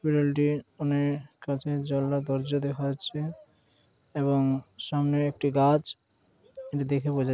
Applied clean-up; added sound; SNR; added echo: none; none; none; none.